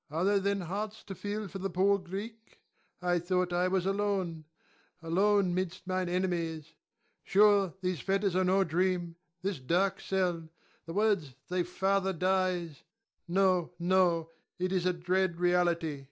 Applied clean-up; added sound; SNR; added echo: none; none; none; none.